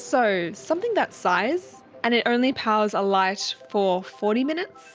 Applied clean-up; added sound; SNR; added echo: none; none; none; none.